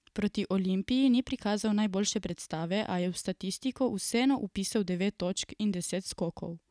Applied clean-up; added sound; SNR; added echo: none; none; none; none.